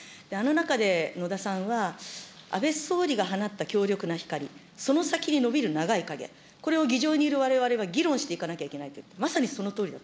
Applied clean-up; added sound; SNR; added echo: none; none; none; none.